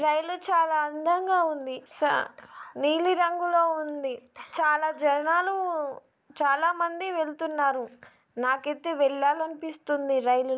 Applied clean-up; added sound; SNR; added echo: none; none; none; none.